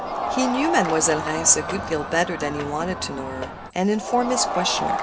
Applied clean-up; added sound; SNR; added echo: none; Crowd; 4 dB; reverberation time 0.3 s.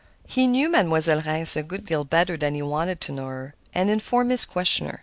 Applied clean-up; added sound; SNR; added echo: none; none; none; none.